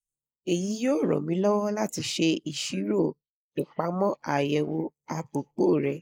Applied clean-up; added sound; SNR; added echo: neural mask model Resemble Enhance denoiser.